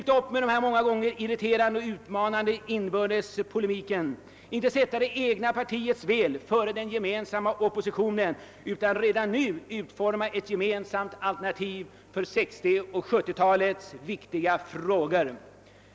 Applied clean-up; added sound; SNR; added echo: none; none; none; none.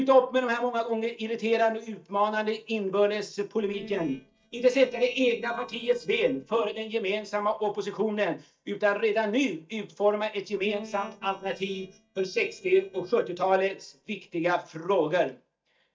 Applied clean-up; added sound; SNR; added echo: neural mask model DeepFilterNet 3.